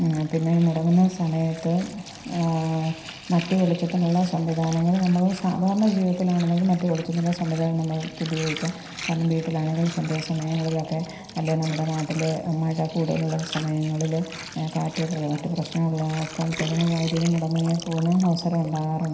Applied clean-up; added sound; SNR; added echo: none; Water; 16 dB; reverberation time 0.9 s.